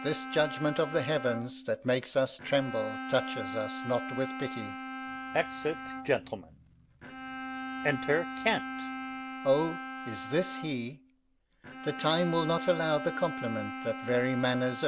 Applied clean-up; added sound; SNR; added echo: none; Bowed string instrument; 8 dB; none.